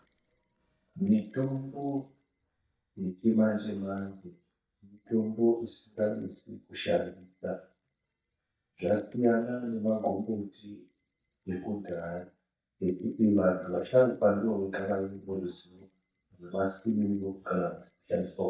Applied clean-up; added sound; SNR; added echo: neural mask model DeepFilterNet 3.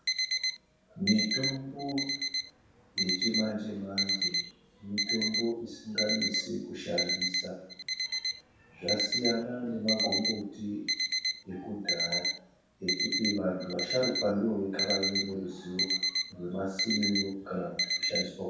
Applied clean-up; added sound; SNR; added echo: none; Alarm; -1 dB; reverberation time 0.7 s.